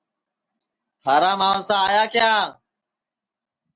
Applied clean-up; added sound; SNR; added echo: none; none; none; none.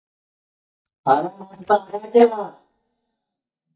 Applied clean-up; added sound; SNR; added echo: neural mask model DeepFilterNet 3.